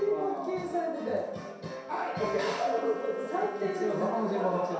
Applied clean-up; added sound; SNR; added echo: none; Trumpet; 18 dB; reverberation time 0.7 s.